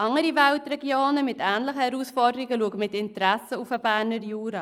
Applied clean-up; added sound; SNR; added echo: neural mask model Resemble Enhance denoiser.